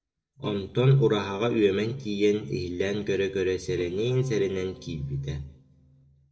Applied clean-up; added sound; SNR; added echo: neural separator model SepFormer DNS4.